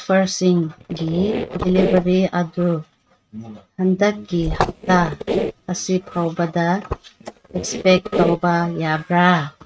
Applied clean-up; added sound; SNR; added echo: neural mask model RNNoise.